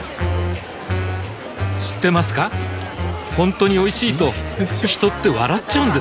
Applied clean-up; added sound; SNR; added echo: none; none; none; none.